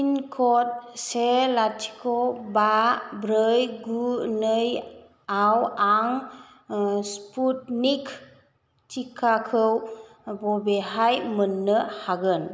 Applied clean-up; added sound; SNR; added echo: none; none; none; none.